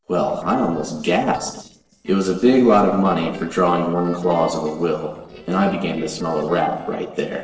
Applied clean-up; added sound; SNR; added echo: neural separator model SepFormer DNS4.